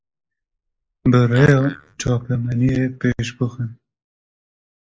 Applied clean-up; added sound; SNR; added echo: neural mask model Resemble Enhance denoiser.